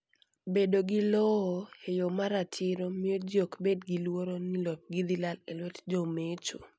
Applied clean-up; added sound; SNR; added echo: none; none; none; none.